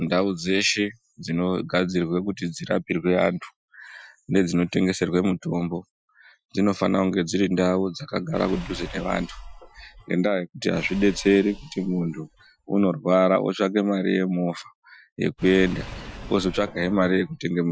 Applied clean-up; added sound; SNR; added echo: classical method Wiener filter.